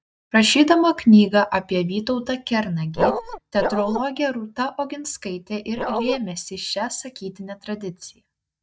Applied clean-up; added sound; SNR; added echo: neural mask model DeepFilterNet 3.